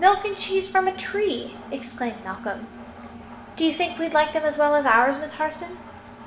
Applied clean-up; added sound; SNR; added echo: none; Engine; 17 dB; reverberation time 0.8 s.